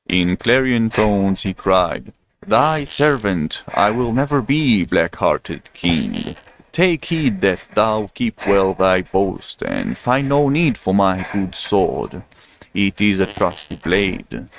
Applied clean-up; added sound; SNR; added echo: neural mask model RNNoise.